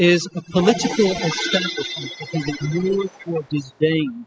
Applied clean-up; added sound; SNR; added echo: classical method spectral subtraction.